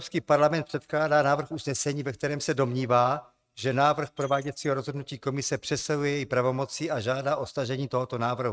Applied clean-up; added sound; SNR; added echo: neural mask model RNNoise.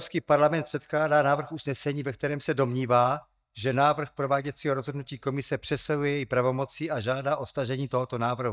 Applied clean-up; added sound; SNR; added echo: neural mask model DeepFilterNet 3.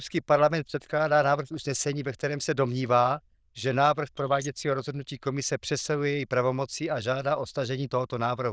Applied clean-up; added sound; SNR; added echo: neural diffusion model UNIVERSE++.